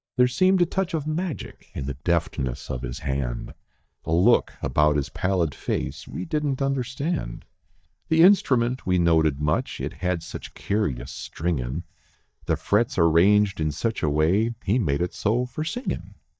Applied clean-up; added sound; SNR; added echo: neural mask model DeepFilterNet 3.